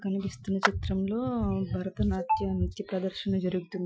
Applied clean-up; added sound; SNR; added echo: classical method Wiener filter.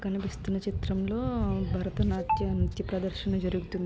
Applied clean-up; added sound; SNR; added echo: none; none; none; none.